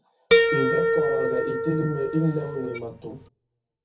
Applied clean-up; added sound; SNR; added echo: none; Harp; -5 dB; reverberation time 0.3 s.